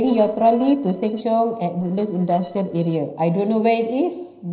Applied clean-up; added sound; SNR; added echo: neural separator model SepFormer DNS4.